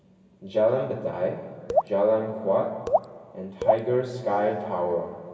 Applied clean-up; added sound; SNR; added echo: none; Raindrop / Drip; 0 dB; reverberation time 2.2 s.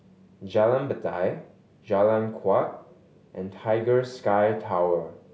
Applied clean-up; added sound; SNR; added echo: none; none; none; none.